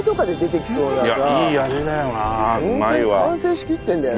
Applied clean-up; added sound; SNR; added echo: none; Keys jangling; 15 dB; none.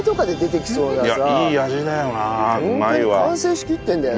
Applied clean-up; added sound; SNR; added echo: none; none; none; none.